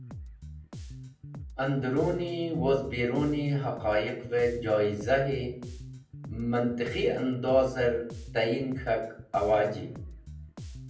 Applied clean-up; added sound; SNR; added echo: none; Bass guitar; 13 dB; reverberation time 0.6 s.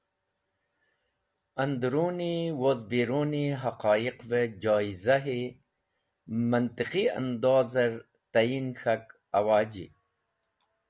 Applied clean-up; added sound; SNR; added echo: none; none; none; none.